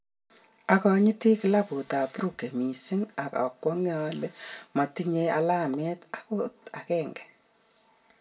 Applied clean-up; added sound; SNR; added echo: none; none; none; reverberation time 0.2 s.